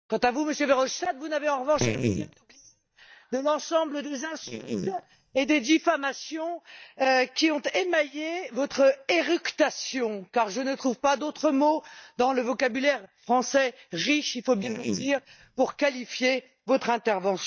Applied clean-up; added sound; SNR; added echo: neural mask model DeepFilterNet 3.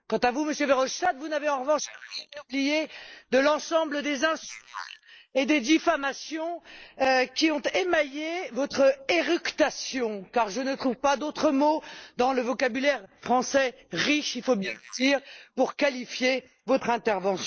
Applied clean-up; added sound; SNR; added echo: neural mask model Resemble Enhance denoiser.